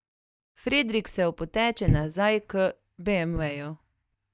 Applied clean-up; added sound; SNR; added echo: neural mask model DeepFilterNet 3.